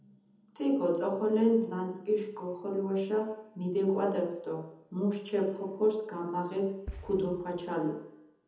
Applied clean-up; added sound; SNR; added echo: none; Boom; 14 dB; reverberation time 1.1 s.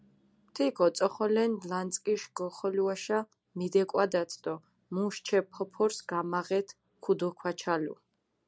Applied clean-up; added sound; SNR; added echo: none; none; none; none.